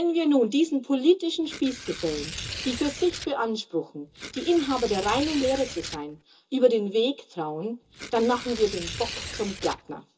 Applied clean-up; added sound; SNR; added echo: none; Tearing; 11 dB; reverberation time 0.2 s.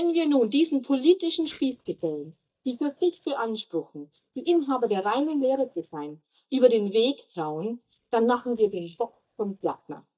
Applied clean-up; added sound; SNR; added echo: neural mask model DeepFilterNet 3.